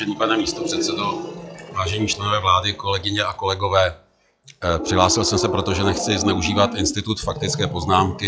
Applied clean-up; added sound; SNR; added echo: classical method log-MMSE.